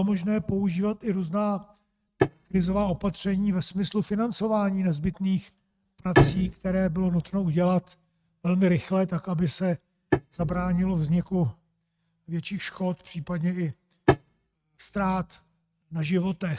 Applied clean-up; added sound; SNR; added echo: neural mask model RNNoise.